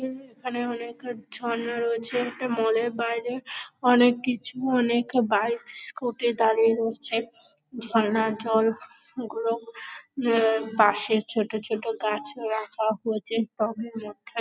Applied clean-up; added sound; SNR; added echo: none; none; none; none.